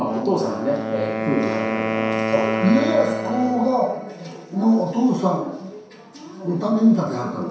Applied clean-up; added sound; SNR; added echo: none; Wind instrument, woodwind instrument; 6 dB; reverberation time 0.7 s.